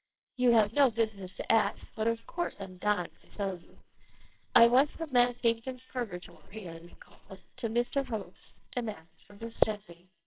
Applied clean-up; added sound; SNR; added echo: neural separator model SepFormer WHAMR!.